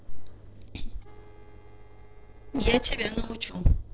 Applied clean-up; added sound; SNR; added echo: neural separator model SepFormer DNS4.